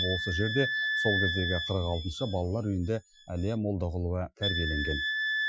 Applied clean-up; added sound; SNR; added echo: classical method Wiener filter.